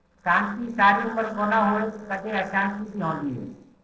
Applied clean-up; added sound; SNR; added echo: neural separator model SepFormer DNS4.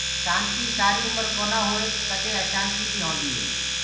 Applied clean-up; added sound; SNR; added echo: none; Domestic sounds, home sounds; -2 dB; reverberation time 1.0 s.